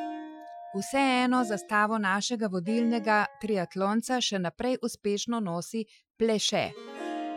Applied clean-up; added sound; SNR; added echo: classical method Wiener filter.